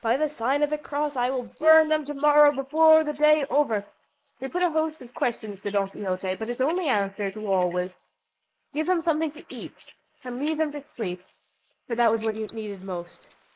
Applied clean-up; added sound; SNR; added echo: neural mask model Resemble Enhance denoiser.